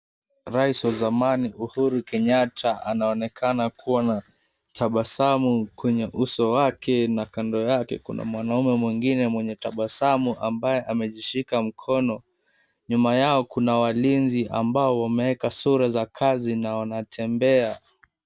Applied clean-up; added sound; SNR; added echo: none; none; none; none.